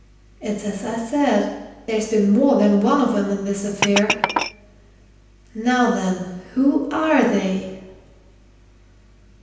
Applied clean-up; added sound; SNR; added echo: none; Glass; 6 dB; reverberation time 0.9 s.